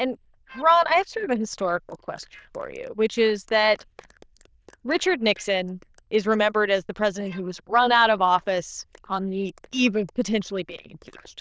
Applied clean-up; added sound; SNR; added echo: neural diffusion model UNIVERSE++.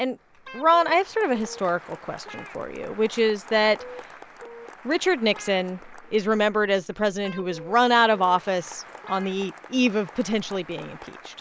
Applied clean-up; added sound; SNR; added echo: none; Guitar + Applause; 18 dB; none.